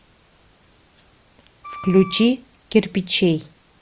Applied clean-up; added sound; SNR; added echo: none; Wind instrument, woodwind instrument; 16 dB; none.